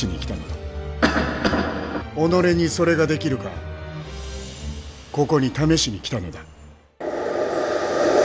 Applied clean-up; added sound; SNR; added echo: none; Cough; 0 dB; none.